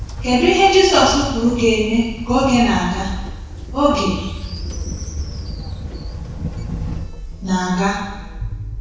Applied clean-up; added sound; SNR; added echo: none; Train; 8 dB; reverberation time 1.1 s.